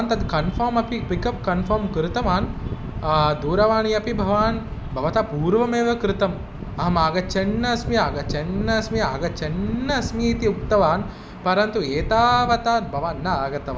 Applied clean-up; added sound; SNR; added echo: none; none; none; none.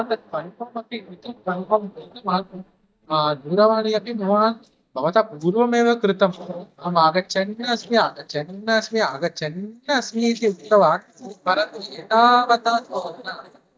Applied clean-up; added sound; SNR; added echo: neural mask model DeepFilterNet 3.